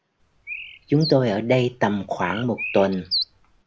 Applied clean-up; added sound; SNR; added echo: none; Bird; 10 dB; none.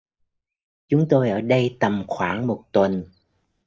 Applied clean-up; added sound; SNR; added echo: neural mask model DeepFilterNet 3.